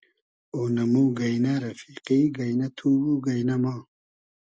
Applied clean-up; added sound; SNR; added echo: none; none; none; none.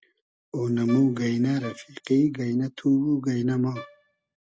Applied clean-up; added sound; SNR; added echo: none; Wind instrument, woodwind instrument; 19 dB; none.